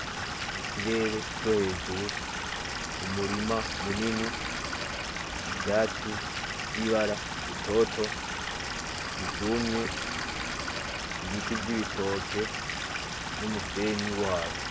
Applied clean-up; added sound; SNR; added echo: none; Stream / Liquid; 1 dB; none.